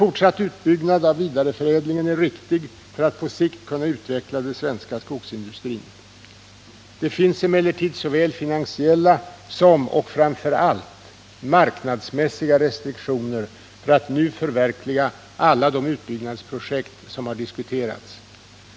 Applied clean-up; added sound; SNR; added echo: none; none; none; none.